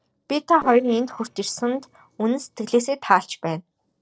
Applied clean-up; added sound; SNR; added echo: neural separator model SepFormer DNS4.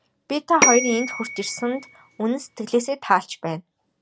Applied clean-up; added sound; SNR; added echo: none; Bell / Telephone; 2 dB; none.